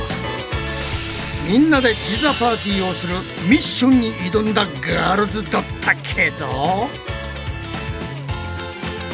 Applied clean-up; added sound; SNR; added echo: none; none; none; none.